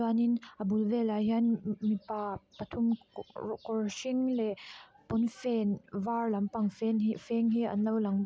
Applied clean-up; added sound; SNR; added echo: none; none; none; none.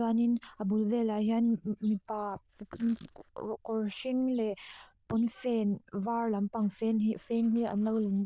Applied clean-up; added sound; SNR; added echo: neural diffusion model UNIVERSE++.